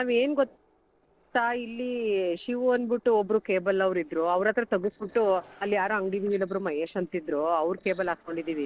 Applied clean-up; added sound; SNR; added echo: neural separator model SepFormer DNS4.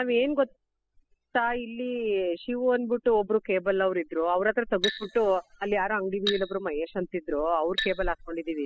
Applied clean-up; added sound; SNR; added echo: classical method spectral subtraction.